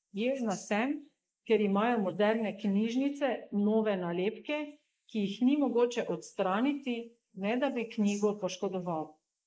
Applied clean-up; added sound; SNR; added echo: neural mask model Resemble Enhance denoiser.